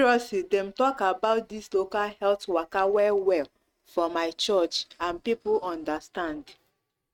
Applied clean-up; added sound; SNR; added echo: neural mask model RNNoise.